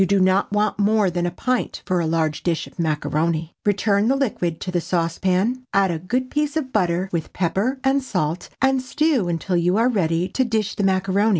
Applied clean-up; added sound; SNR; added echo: none; none; none; none.